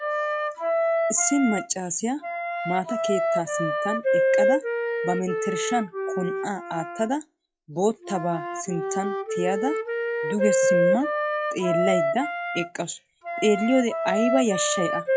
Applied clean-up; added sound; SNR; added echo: classical method log-MMSE.